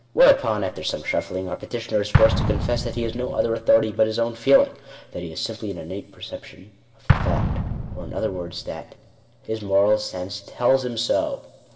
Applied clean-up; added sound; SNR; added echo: none; Explosion; 5 dB; reverberation time 2.9 s.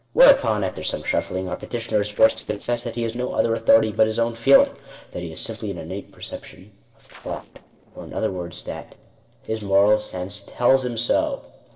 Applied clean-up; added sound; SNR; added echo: neural separator model SepFormer DNS4.